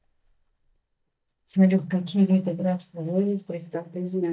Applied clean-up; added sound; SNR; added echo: neural mask model DeepFilterNet 3.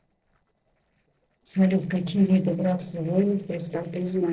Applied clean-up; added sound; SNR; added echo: neural separator model SepFormer DNS4.